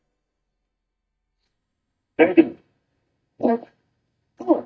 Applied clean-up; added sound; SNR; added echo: neural mask model DeepFilterNet 3.